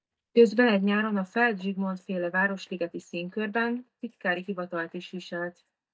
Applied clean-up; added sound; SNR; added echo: neural mask model DeepFilterNet 3.